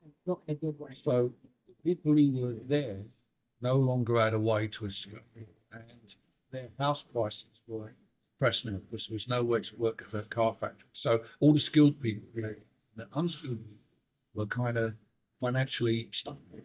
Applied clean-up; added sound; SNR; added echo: neural mask model DeepFilterNet 3.